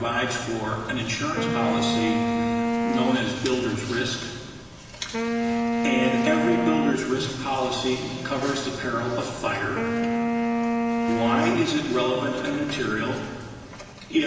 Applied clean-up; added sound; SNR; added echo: none; Wind instrument, woodwind instrument; 0 dB; reverberation time 1.6 s.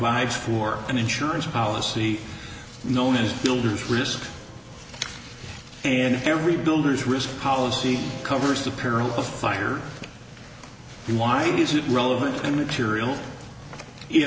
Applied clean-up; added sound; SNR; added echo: none; none; none; none.